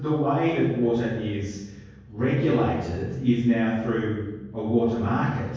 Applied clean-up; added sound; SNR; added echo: none; none; none; reverberation time 1.3 s.